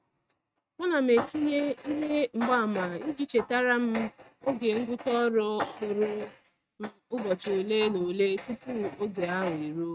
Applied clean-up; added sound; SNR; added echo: neural mask model RNNoise.